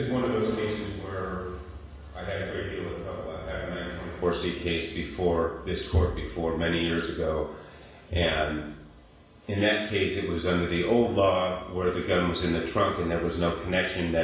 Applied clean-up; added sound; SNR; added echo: none; none; none; reverberation time 0.7 s.